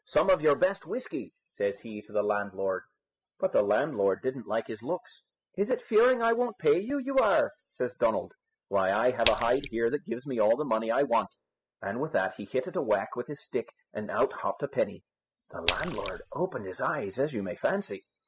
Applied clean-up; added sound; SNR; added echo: classical method spectral subtraction.